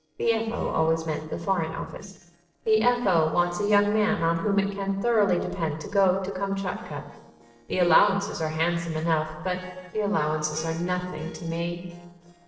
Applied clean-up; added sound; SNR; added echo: neural separator model SepFormer DNS4.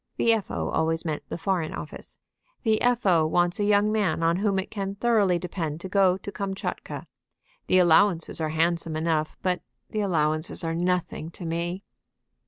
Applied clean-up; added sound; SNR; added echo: none; none; none; none.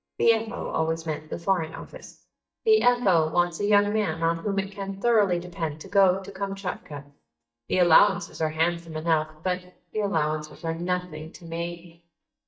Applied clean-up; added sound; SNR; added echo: neural mask model DeepFilterNet 3.